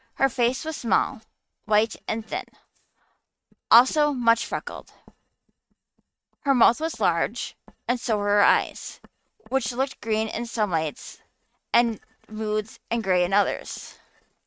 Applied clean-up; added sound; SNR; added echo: neural mask model RNNoise.